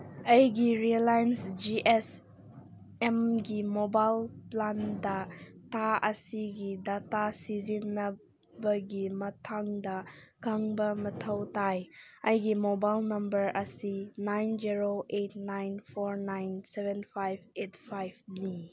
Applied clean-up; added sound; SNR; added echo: none; none; none; none.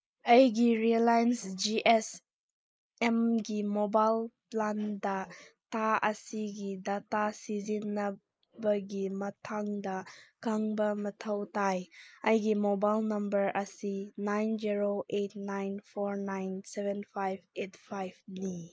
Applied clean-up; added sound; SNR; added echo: neural mask model Resemble Enhance denoiser.